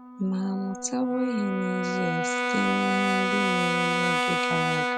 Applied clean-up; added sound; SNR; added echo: none; Brass instrument; -1 dB; none.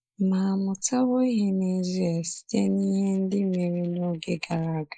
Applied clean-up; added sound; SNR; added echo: neural mask model Resemble Enhance denoiser.